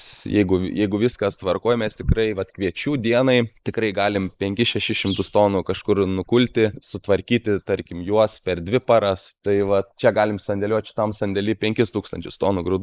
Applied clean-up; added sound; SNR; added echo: neural mask model Resemble Enhance denoiser.